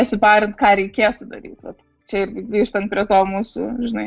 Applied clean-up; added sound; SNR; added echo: none; none; none; none.